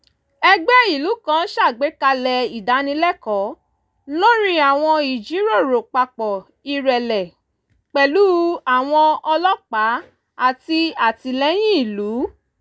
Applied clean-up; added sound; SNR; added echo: none; none; none; none.